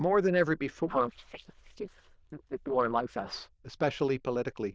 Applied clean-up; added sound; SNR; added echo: neural diffusion model UNIVERSE++.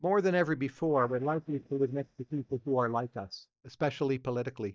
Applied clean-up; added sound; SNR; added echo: neural mask model DeepFilterNet 3.